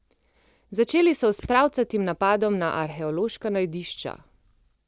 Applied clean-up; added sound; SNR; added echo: neural separator model SepFormer DNS4.